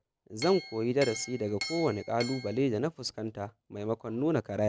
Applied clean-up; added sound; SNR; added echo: none; Chink, clink; 11 dB; none.